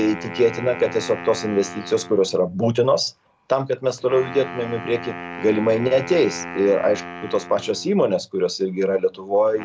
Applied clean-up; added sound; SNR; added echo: none; Wind instrument, woodwind instrument; 14 dB; none.